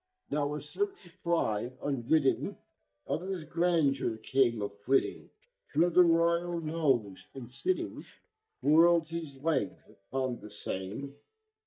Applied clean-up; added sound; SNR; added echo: neural mask model DeepFilterNet 3.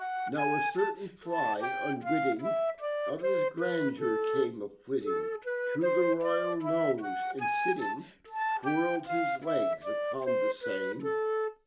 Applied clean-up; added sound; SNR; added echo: none; Wind instrument, woodwind instrument; -2 dB; reverberation time 0.4 s.